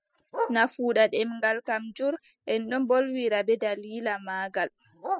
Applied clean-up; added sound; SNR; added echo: classical method spectral subtraction.